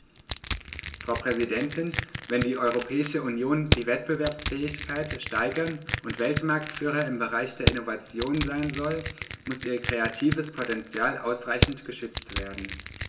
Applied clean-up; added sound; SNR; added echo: none; Crushing; 4 dB; reverberation time 0.2 s.